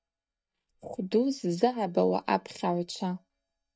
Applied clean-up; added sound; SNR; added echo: neural mask model DeepFilterNet 3.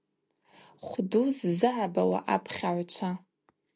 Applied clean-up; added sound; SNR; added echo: none; none; none; none.